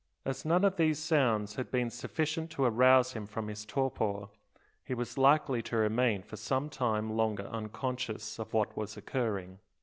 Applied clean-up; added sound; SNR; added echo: none; none; none; none.